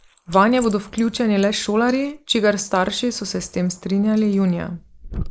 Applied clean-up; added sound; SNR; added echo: neural mask model Resemble Enhance denoiser.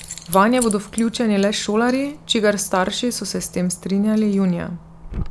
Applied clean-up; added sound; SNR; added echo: none; Keys jangling; 14 dB; none.